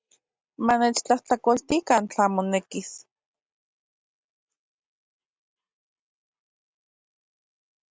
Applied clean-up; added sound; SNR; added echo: none; none; none; none.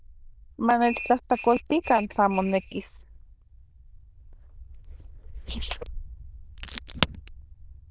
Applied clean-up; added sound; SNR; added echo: neural diffusion model UNIVERSE++.